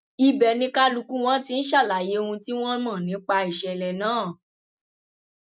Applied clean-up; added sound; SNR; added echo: none; none; none; none.